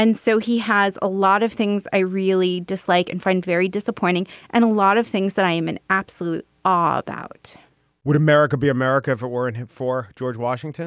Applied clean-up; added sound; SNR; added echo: none; none; none; none.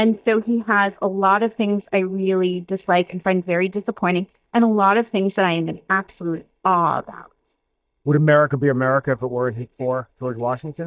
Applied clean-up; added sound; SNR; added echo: neural mask model DeepFilterNet 3.